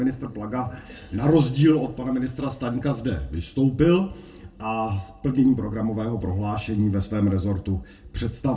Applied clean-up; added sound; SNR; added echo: none; none; none; reverberation time 0.2 s.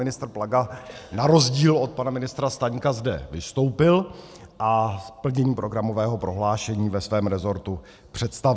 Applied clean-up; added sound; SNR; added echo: none; none; none; none.